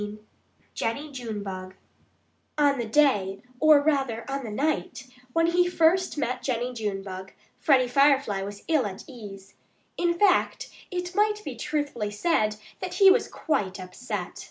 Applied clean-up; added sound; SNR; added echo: none; none; none; none.